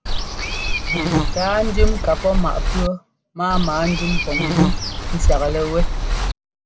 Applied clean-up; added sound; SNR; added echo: none; Walk, footsteps / Insect; -4 dB; none.